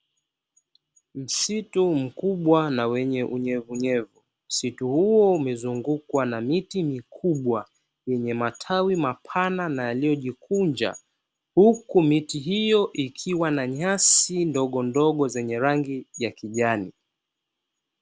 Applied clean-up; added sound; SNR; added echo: none; none; none; none.